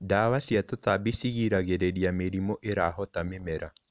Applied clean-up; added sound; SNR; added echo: none; none; none; none.